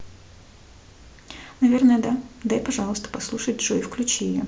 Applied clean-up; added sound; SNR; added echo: none; none; none; none.